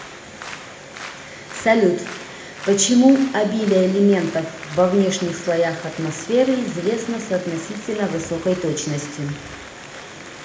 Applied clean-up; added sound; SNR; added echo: none; Applause; 18 dB; reverberation time 0.7 s.